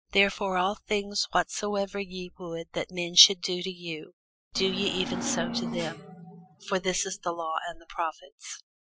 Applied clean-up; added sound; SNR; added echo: classical method Wiener filter.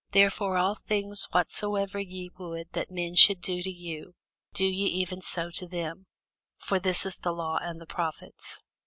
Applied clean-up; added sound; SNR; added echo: none; none; none; none.